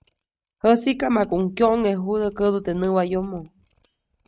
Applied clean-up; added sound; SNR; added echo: neural mask model RNNoise.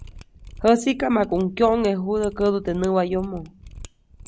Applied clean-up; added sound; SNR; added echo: none; Mechanisms; 18 dB; none.